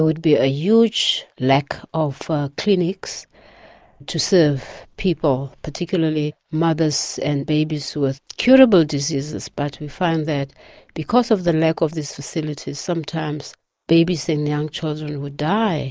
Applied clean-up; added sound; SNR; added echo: neural mask model Resemble Enhance denoiser.